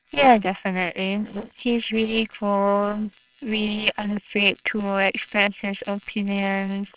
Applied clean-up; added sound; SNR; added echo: neural separator model SepFormer WHAMR!.